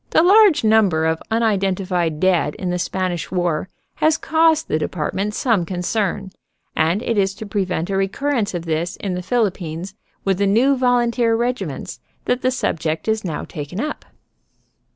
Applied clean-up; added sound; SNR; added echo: none; none; none; none.